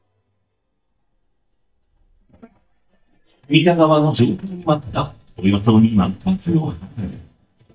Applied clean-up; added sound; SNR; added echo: neural mask model DeepFilterNet 3.